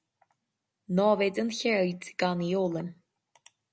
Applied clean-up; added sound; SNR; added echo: none; none; none; none.